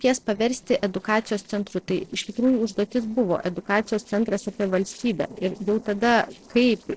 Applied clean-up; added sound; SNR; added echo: neural separator model SepFormer DNS4.